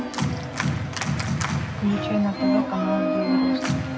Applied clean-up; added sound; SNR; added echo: none; Organ; -5 dB; reverberation time 0.4 s.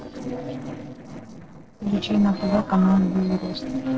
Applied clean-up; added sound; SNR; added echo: neural separator model SepFormer DNS4.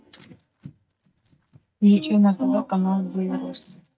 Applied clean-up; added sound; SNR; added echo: neural mask model DeepFilterNet 3.